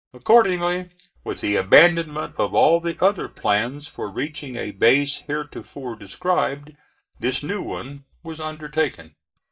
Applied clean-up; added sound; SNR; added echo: neural mask model DeepFilterNet 3.